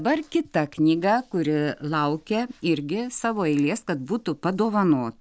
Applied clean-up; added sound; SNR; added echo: none; none; none; none.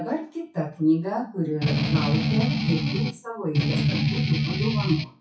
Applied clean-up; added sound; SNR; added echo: classical method WPE with log-MMSE.